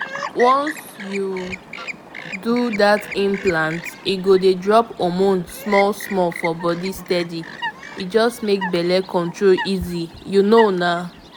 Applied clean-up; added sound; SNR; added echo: none; Chirp, tweet; 13 dB; none.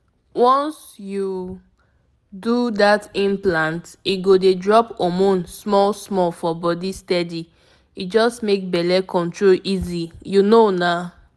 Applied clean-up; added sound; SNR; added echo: none; none; none; none.